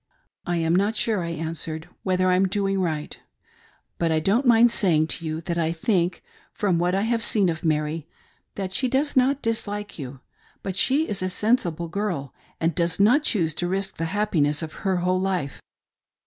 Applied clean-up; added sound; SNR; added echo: none; none; none; none.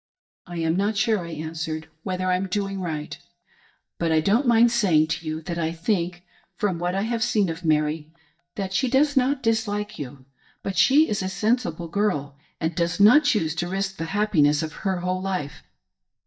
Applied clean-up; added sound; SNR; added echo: neural mask model DeepFilterNet 3.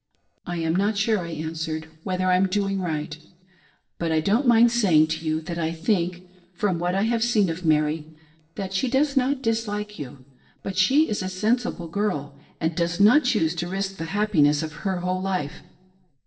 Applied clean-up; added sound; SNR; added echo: neural separator model SepFormer DNS4.